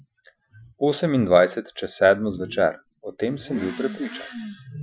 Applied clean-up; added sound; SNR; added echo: classical method Wiener filter.